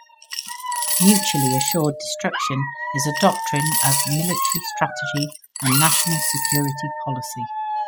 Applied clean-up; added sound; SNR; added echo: classical method spectral subtraction.